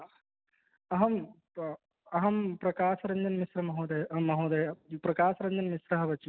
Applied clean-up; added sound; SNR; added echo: none; none; none; none.